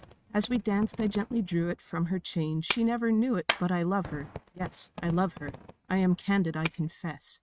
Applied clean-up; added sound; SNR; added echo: neural mask model RNNoise.